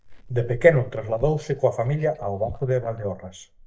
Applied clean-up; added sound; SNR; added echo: neural mask model DeepFilterNet 3.